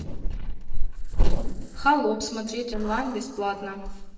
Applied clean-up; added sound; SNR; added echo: neural separator model SepFormer DNS4.